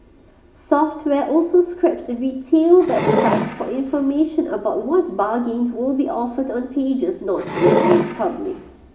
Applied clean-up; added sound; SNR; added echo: none; Wood; 3 dB; reverberation time 0.9 s.